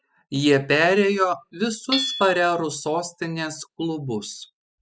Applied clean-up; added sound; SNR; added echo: classical method spectral subtraction.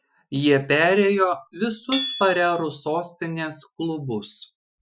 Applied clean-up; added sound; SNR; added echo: classical method Wiener filter.